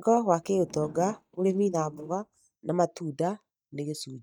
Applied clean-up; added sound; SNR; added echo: neural mask model DeepFilterNet 3.